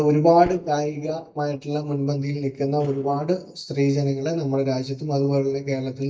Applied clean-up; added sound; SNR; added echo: neural mask model DeepFilterNet 3.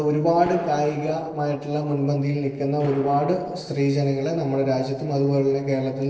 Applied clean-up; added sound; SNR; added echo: neural separator model SepFormer DNS4.